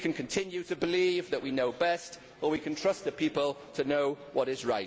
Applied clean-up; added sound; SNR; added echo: none; none; none; none.